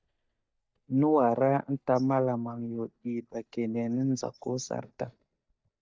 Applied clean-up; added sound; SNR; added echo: neural mask model DeepFilterNet 3.